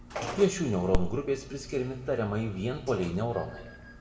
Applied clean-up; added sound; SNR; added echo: none; Telephone; 5 dB; reverberation time 1.0 s.